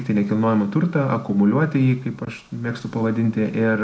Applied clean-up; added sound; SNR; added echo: none; none; none; none.